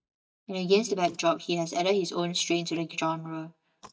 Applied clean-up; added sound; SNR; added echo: neural mask model DeepFilterNet 3.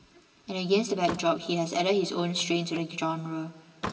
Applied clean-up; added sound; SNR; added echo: none; Slam; 15 dB; reverberation time 2.3 s.